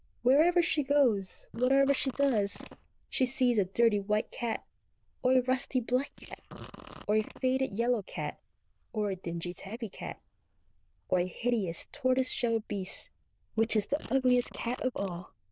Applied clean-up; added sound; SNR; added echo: neural diffusion model UNIVERSE++.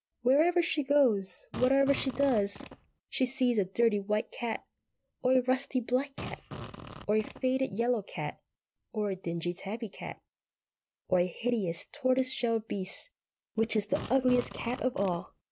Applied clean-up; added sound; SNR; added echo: none; Fart; 12 dB; none.